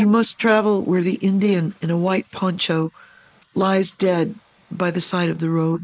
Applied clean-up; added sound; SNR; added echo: neural mask model Resemble Enhance denoiser.